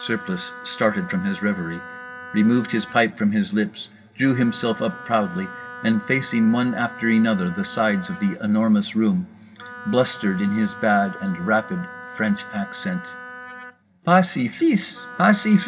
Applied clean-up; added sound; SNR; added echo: none; Wind instrument, woodwind instrument; 16 dB; reverberation time 2.4 s.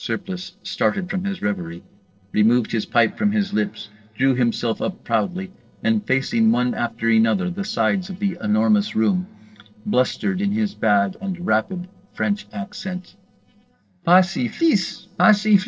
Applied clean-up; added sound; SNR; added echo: neural separator model SepFormer DNS4.